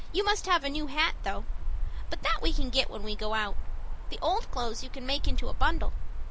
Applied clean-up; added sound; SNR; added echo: none; Cricket; -4 dB; none.